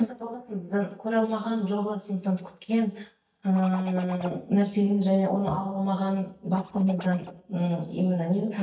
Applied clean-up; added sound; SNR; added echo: neural mask model DeepFilterNet 3.